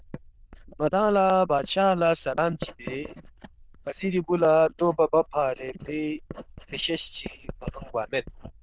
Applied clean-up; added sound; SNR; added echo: neural diffusion model UNIVERSE++.